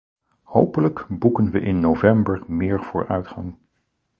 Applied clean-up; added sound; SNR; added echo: none; none; none; none.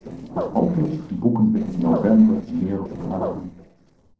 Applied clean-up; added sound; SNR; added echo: neural separator model SepFormer DNS4.